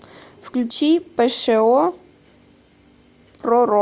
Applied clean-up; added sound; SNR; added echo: none; none; none; none.